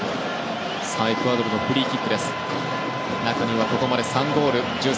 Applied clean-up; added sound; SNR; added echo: none; Wind instrument, woodwind instrument; 11 dB; none.